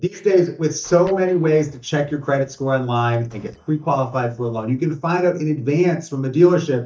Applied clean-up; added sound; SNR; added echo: neural mask model DeepFilterNet 3.